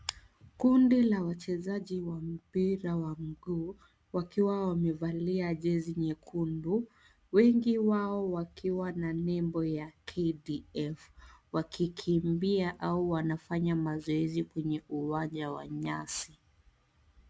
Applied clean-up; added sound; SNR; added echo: none; none; none; none.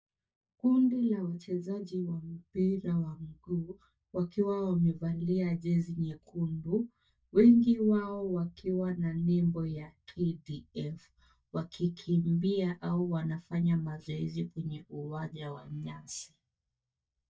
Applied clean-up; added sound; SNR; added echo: neural mask model DeepFilterNet 3.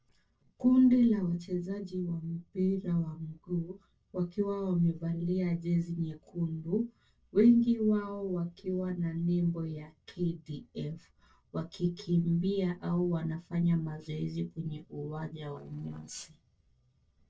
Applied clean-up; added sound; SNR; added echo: neural separator model SepFormer DNS4.